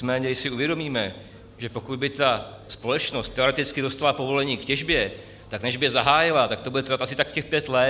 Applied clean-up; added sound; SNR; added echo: none; none; none; none.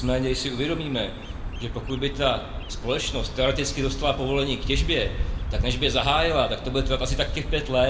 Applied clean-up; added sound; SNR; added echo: none; Bird vocalization, bird call, bird song; 4 dB; reverberation time 1.3 s.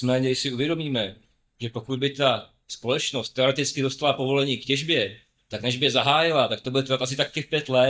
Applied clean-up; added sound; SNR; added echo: neural mask model DeepFilterNet 3.